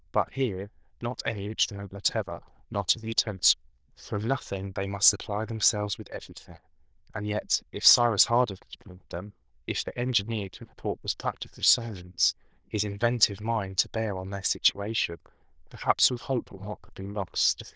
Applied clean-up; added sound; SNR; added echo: neural diffusion model UNIVERSE++.